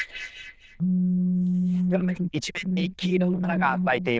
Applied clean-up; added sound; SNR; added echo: neural diffusion model UNIVERSE++.